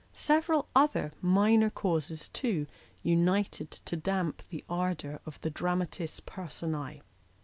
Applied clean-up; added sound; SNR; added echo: none; none; none; none.